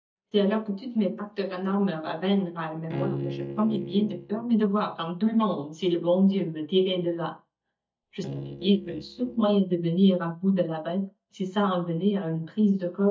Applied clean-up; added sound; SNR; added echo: neural mask model DeepFilterNet 3.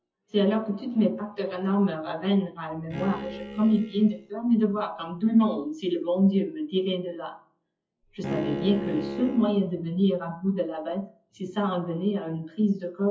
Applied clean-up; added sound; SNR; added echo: classical method WPE with log-MMSE.